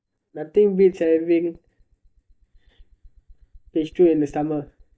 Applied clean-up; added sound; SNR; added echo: neural mask model DeepFilterNet 3.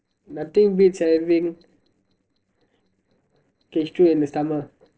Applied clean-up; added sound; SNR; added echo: neural separator model SepFormer DNS4.